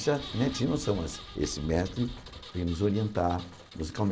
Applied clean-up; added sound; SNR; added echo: none; Engine + Wind; 14 dB; none.